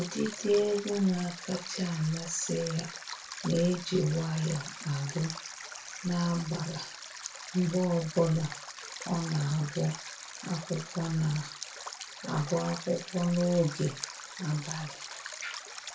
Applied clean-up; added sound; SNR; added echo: none; Stream; 11 dB; reverberation time 0.3 s.